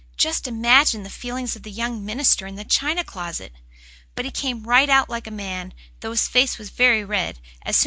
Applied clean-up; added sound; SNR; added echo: none; none; none; none.